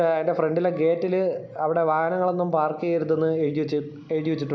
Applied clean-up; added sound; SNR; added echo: none; none; none; none.